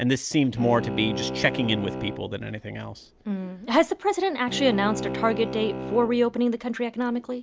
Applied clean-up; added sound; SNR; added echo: none; Bowed string instrument; 9 dB; none.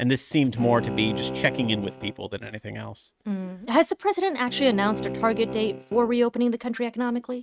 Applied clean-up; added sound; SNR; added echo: neural mask model RNNoise.